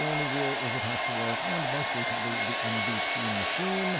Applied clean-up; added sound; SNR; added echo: none; Domestic sounds, home sounds; -4 dB; none.